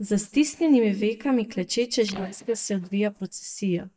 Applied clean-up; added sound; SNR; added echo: neural mask model DeepFilterNet 3.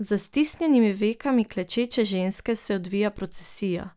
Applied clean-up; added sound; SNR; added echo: none; none; none; none.